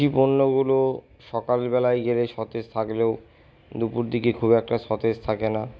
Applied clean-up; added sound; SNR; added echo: none; none; none; none.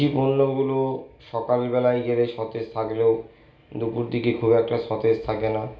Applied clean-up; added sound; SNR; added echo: none; none; none; reverberation time 0.4 s.